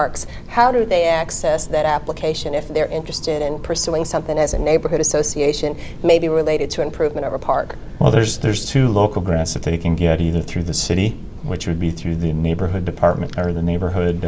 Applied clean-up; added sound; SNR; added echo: none; none; none; none.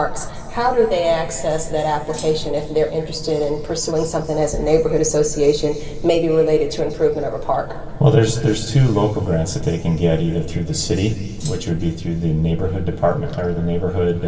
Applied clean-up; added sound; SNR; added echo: none; Thump, thud; 19 dB; reverberation time 2.4 s.